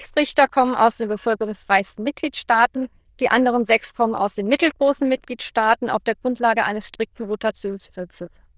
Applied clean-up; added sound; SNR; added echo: neural diffusion model UNIVERSE++.